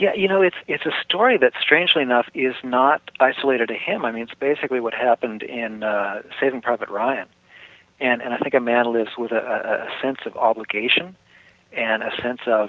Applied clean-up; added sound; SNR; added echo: none; none; none; none.